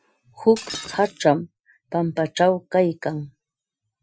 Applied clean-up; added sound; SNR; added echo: classical method Wiener filter.